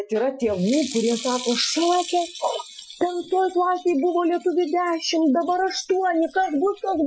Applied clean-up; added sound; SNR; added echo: classical method Wiener filter.